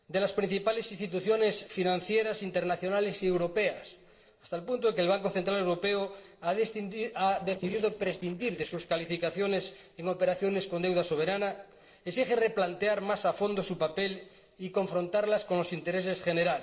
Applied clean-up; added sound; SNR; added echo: neural separator model SepFormer DNS4.